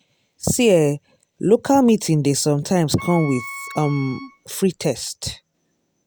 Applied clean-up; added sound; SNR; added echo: none; Wind instrument, woodwind instrument; 16 dB; none.